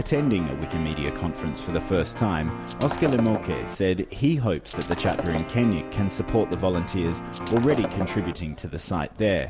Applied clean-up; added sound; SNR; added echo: none; Piano + Shatter; 8 dB; none.